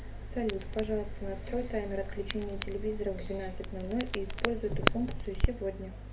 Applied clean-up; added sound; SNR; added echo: none; Crackle; -1 dB; reverberation time 0.3 s.